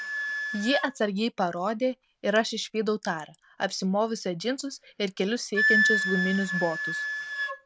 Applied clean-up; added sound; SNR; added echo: none; Wind instrument, woodwind instrument; 3 dB; none.